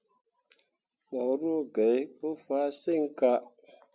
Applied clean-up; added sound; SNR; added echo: none; none; none; none.